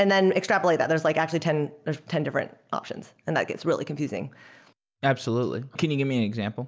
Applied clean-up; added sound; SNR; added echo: none; none; none; none.